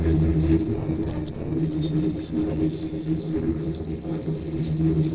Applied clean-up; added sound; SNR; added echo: neural separator model SepFormer DNS4.